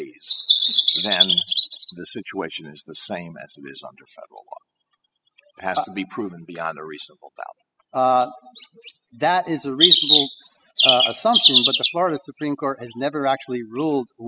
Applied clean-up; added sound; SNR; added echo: classical method spectral subtraction.